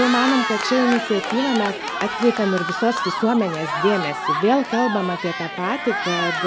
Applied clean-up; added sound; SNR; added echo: none; Cheering; 4 dB; none.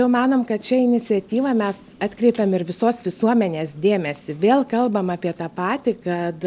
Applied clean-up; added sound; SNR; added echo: none; none; none; none.